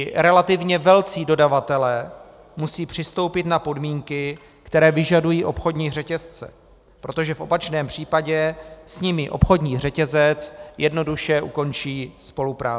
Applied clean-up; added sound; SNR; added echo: none; none; none; none.